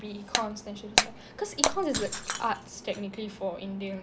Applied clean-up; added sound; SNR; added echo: none; Shatter; -1 dB; none.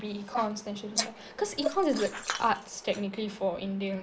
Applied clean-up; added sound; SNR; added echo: neural mask model Resemble Enhance denoiser.